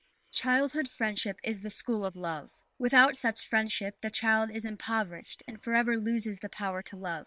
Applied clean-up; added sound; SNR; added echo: neural separator model SepFormer WHAM!.